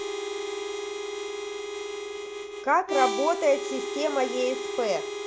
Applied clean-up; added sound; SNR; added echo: none; Harmonica; 3 dB; none.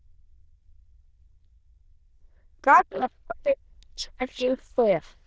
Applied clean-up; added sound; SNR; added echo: neural diffusion model UNIVERSE++.